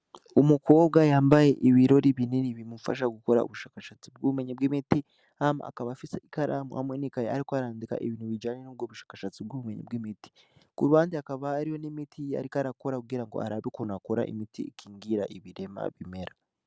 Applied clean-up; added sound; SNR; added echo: none; none; none; none.